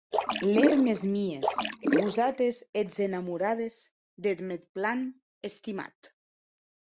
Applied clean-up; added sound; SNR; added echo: none; Splash, splatter; -1 dB; none.